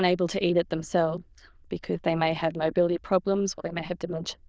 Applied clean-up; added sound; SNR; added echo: neural diffusion model UNIVERSE++.